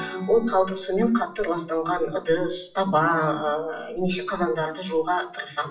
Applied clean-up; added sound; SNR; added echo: classical method WPE with log-MMSE.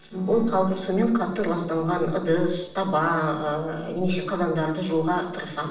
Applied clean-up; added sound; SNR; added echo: neural separator model SepFormer DNS4.